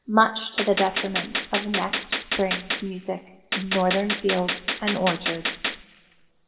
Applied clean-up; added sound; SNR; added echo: none; Gunshot, gunfire; 3 dB; reverberation time 1.4 s.